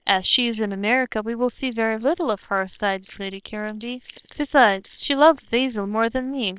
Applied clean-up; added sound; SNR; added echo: neural separator model SepFormer WHAM!.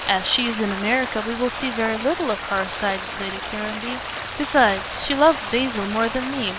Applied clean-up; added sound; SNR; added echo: none; Stream; 7 dB; none.